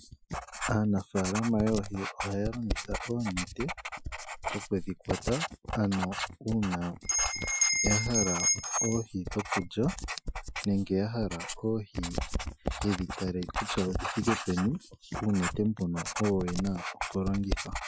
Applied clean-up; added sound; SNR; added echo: classical method Wiener filter.